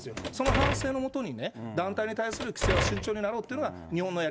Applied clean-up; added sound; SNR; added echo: none; Door; 0 dB; none.